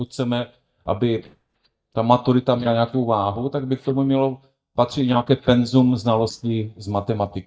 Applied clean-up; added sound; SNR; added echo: neural mask model DeepFilterNet 3.